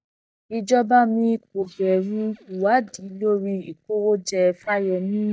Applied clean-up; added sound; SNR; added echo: neural mask model DeepFilterNet 3.